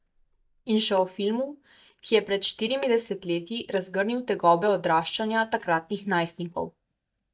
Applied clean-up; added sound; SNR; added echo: neural mask model DeepFilterNet 3.